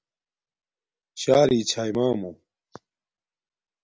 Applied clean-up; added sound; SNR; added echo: none; none; none; none.